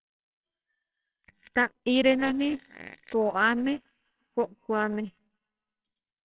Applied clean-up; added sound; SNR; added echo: neural separator model SepFormer WHAMR!.